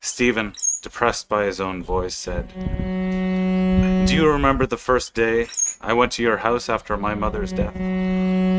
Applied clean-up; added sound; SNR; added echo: neural mask model RNNoise.